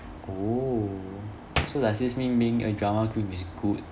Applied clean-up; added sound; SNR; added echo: none; Hands; 12 dB; none.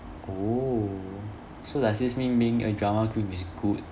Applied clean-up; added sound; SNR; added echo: none; none; none; none.